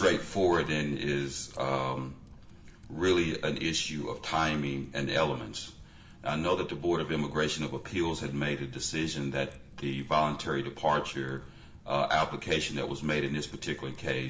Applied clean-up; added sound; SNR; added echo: none; Typing; 18 dB; reverberation time 0.6 s.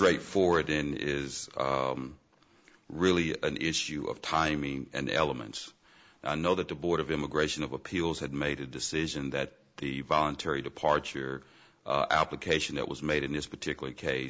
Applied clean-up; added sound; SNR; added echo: none; none; none; none.